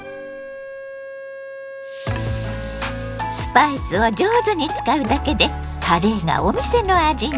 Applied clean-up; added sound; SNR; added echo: none; Organ; 13 dB; none.